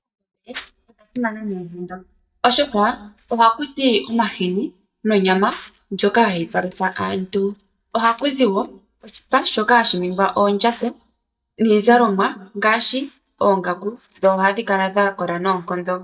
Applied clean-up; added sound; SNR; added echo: neural mask model DeepFilterNet 3.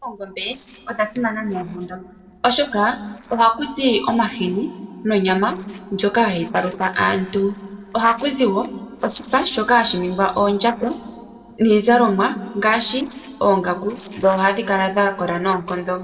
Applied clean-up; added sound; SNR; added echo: neural separator model SepFormer DNS4.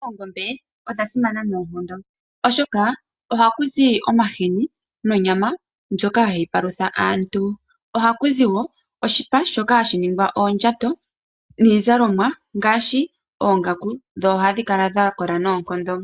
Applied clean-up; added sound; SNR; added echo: none; none; none; none.